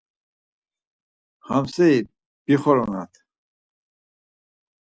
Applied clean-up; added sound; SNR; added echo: none; none; none; none.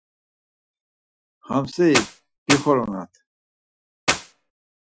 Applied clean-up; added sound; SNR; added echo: classical method Wiener filter.